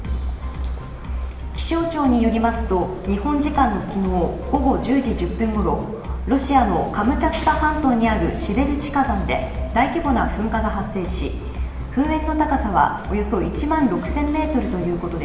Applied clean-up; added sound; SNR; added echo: none; Walk, footsteps; 14 dB; reverberation time 1.3 s.